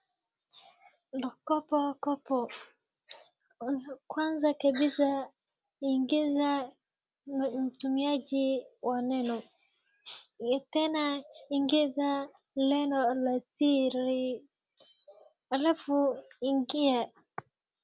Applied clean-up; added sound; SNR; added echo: none; none; none; none.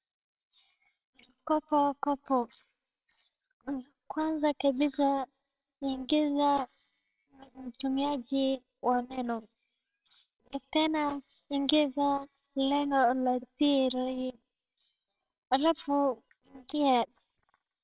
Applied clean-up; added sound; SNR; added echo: neural separator model SepFormer WHAMR!.